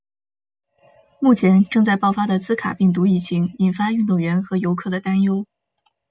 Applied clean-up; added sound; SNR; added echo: none; none; none; none.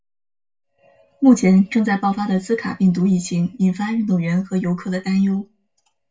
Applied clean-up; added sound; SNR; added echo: none; none; none; reverberation time 0.2 s.